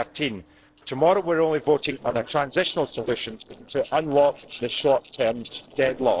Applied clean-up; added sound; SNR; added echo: neural separator model SepFormer DNS4.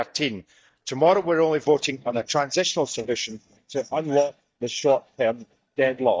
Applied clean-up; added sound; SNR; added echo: neural mask model DeepFilterNet 3.